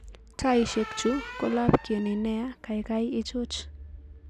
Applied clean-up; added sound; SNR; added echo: none; Squeak; 14 dB; none.